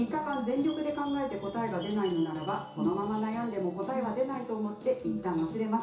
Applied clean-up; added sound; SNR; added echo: none; Chime; 18 dB; reverberation time 0.7 s.